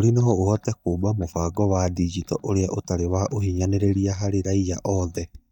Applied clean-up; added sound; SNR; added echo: neural mask model DeepFilterNet 3.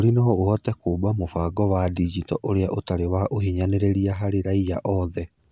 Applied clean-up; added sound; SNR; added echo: none; none; none; none.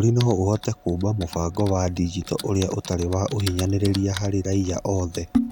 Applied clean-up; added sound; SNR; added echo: none; Typing; 11 dB; none.